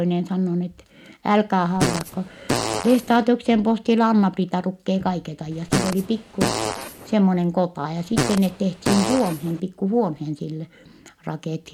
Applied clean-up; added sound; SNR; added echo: none; Fart; 4 dB; none.